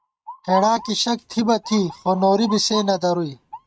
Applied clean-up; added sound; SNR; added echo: neural mask model RNNoise.